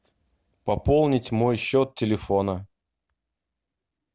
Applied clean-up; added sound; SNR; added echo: none; none; none; none.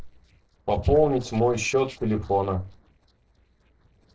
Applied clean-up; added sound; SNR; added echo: neural separator model SepFormer DNS4.